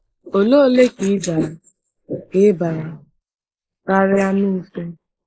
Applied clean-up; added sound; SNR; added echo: neural mask model Resemble Enhance denoiser.